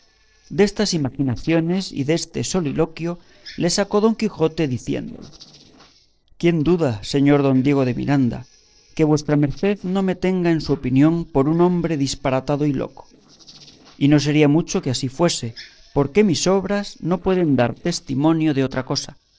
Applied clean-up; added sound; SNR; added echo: neural separator model SepFormer DNS4.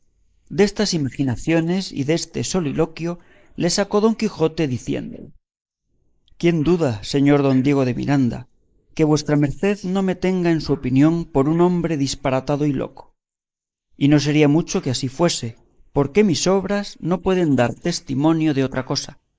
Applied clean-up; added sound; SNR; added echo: neural mask model Resemble Enhance denoiser.